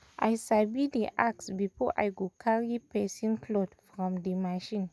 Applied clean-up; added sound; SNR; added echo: none; none; none; none.